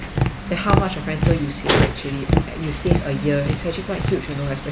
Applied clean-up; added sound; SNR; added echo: none; Tap; -3 dB; none.